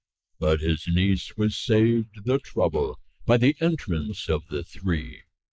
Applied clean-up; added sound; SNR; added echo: neural mask model Resemble Enhance denoiser.